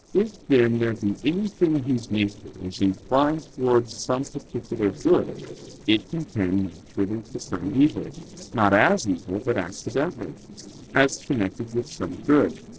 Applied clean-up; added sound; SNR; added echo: neural separator model SepFormer DNS4.